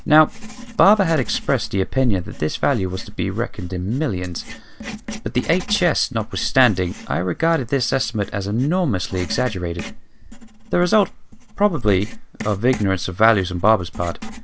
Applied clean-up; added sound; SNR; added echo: none; Writing; 18 dB; none.